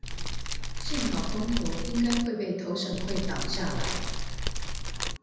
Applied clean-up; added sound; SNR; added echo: none; Fire; -3 dB; reverberation time 1.0 s.